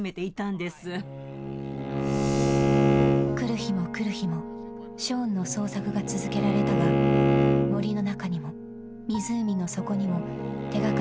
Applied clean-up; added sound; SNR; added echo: none; Bowed string instrument; -3 dB; none.